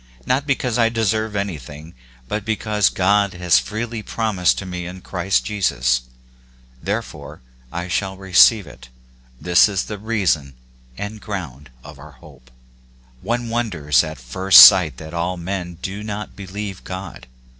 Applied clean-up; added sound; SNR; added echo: none; none; none; none.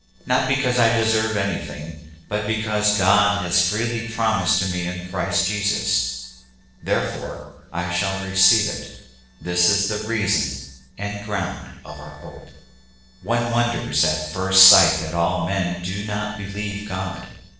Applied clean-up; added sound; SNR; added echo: neural separator model SepFormer DNS4.